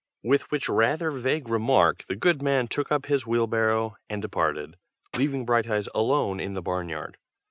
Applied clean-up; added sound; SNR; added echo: neural mask model RNNoise.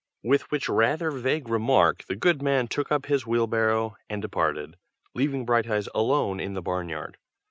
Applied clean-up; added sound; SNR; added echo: none; none; none; none.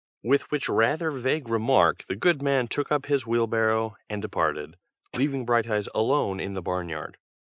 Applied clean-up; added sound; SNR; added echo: neural mask model Resemble Enhance denoiser.